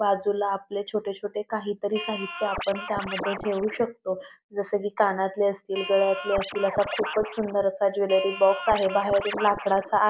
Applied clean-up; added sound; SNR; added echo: none; Scratching (performance technique); 9 dB; none.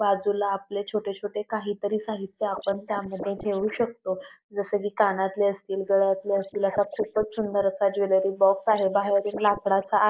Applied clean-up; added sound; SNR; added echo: neural mask model Resemble Enhance denoiser.